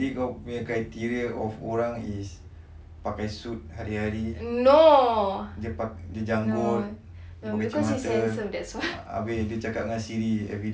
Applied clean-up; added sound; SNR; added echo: none; none; none; none.